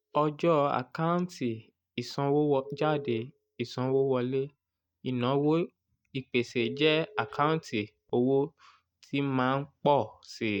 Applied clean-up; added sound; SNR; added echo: neural mask model DeepFilterNet 3.